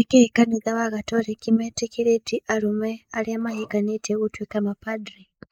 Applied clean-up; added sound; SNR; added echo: neural mask model Resemble Enhance denoiser.